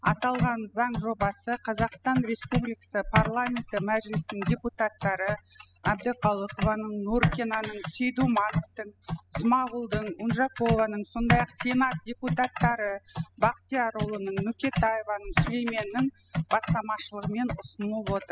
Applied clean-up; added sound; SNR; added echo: classical method spectral subtraction.